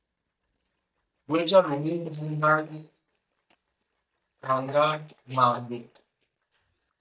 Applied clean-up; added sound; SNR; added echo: neural mask model DeepFilterNet 3.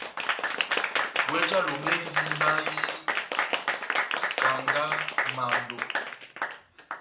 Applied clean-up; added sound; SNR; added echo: none; Applause / Crowd; -5 dB; reverberation time 1.1 s.